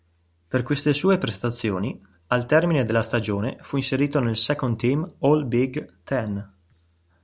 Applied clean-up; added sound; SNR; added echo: none; none; none; none.